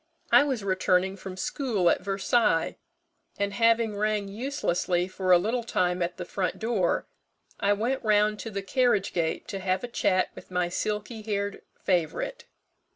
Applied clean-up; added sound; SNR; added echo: none; none; none; none.